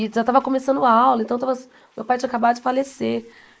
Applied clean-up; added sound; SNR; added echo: neural mask model Resemble Enhance denoiser.